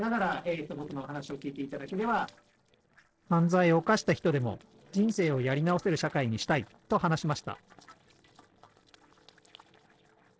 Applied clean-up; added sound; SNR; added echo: neural separator model SepFormer DNS4.